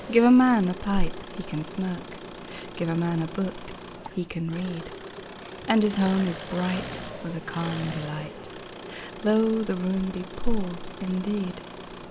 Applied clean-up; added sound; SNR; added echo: none; Engine; 13 dB; none.